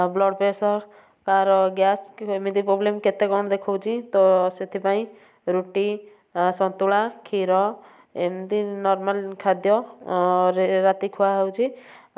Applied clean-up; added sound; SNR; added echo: none; none; none; none.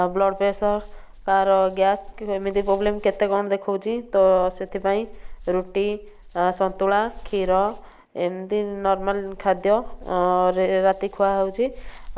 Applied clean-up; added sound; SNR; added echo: none; Dog; 17 dB; none.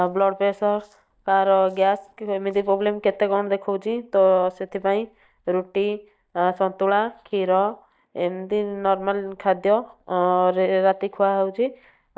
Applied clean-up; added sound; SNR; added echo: neural mask model DeepFilterNet 3.